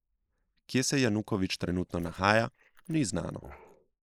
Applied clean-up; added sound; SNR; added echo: neural mask model Resemble Enhance denoiser.